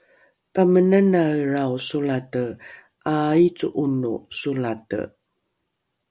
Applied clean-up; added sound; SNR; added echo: none; none; none; none.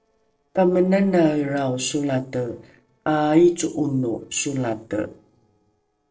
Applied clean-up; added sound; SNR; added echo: neural separator model SepFormer DNS4.